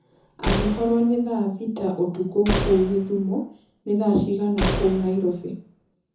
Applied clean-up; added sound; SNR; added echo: none; Slam; 7 dB; reverberation time 0.5 s.